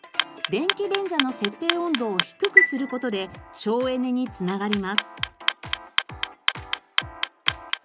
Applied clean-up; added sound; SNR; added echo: none; Chime + Clock; -1 dB; none.